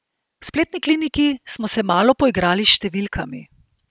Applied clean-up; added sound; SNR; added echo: none; none; none; none.